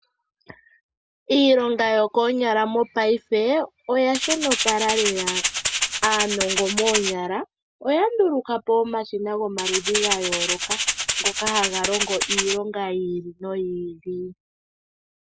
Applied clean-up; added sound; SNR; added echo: none; Rattle (instrument); 0 dB; none.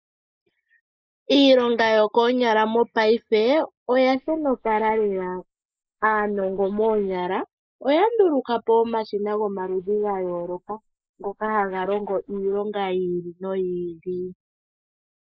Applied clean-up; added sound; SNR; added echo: neural mask model Resemble Enhance denoiser.